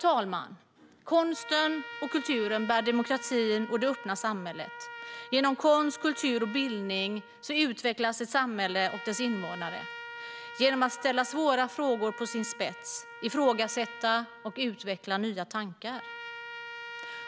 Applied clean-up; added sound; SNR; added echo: none; Trumpet; 14 dB; none.